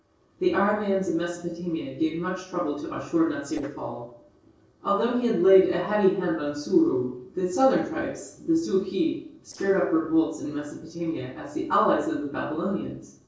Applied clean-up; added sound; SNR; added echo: neural separator model SepFormer DNS4.